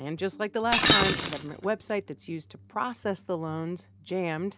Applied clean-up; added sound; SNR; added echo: none; Shatter; -2 dB; none.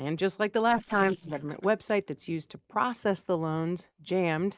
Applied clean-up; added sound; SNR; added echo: neural mask model Resemble Enhance denoiser.